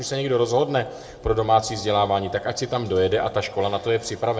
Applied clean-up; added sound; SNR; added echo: none; none; none; reverberation time 1.2 s.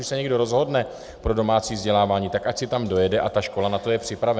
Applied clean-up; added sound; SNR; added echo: none; none; none; none.